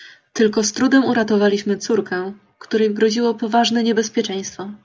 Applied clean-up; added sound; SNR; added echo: none; none; none; none.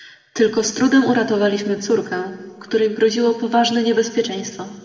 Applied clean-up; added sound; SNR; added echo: none; none; none; reverberation time 1.7 s.